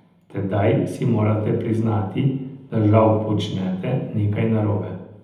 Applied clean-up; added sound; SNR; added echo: none; none; none; reverberation time 0.8 s.